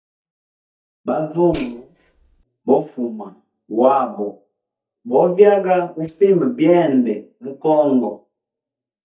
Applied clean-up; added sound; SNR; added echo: neural mask model DeepFilterNet 3.